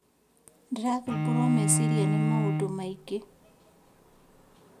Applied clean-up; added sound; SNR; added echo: none; Bowed string instrument; -3 dB; none.